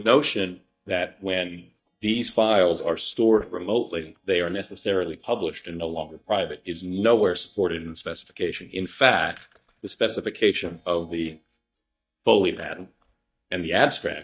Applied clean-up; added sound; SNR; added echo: neural mask model DeepFilterNet 3.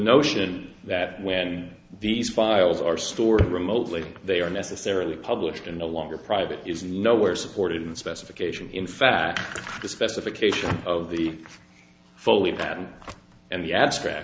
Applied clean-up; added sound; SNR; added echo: none; none; none; none.